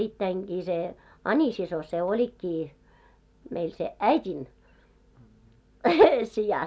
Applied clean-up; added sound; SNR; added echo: none; none; none; none.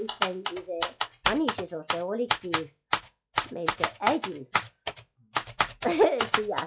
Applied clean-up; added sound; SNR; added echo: classical method log-MMSE.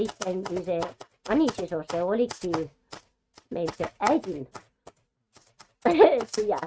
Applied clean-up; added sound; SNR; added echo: neural mask model RNNoise.